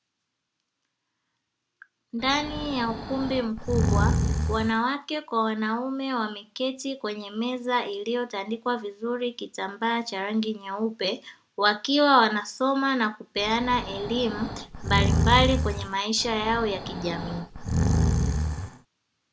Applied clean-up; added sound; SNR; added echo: none; Breathing; -1 dB; none.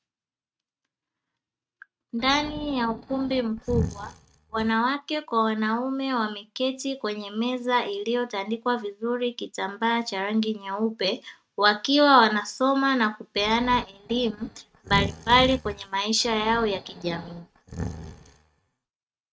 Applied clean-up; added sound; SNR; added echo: neural mask model RNNoise.